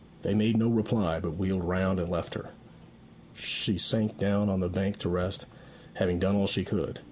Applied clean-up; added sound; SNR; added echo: none; none; none; none.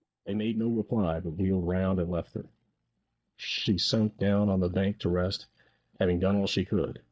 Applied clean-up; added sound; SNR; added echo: neural mask model DeepFilterNet 3.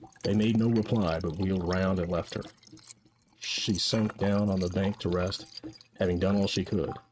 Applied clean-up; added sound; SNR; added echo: neural mask model RNNoise.